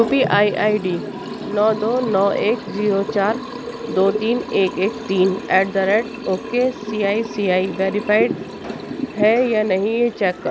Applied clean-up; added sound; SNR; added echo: none; Liquid; 9 dB; none.